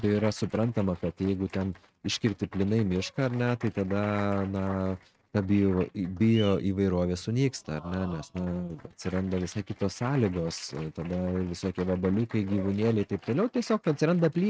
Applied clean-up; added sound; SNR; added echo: neural mask model RNNoise.